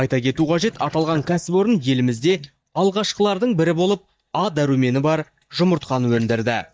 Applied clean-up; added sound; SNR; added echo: neural mask model DeepFilterNet 3.